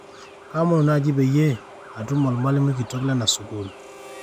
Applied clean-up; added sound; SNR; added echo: none; Harmonica + Truck; 19 dB; none.